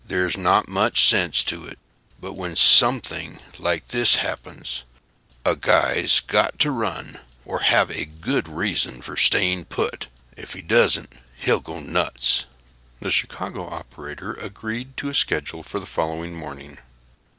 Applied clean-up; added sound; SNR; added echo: none; none; none; none.